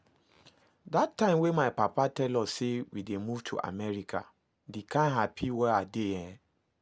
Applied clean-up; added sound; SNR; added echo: none; none; none; none.